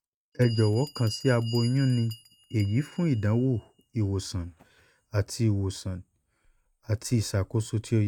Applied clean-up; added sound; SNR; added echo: neural mask model RNNoise.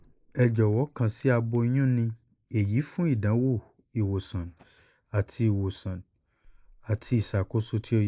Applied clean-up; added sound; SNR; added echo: neural mask model Resemble Enhance denoiser.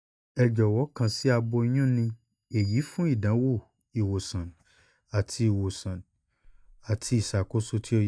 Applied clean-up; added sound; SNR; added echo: neural mask model DeepFilterNet 3.